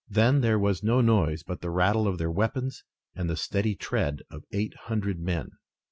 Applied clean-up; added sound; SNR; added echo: none; none; none; none.